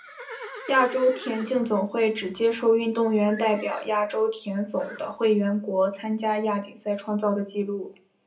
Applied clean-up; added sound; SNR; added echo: none; Livestock, farm animals, working animals; 20 dB; reverberation time 0.3 s.